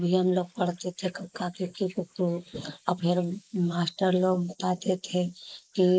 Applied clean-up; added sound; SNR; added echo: neural mask model Resemble Enhance denoiser.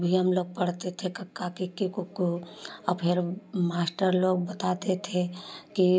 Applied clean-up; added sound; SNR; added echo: none; none; none; none.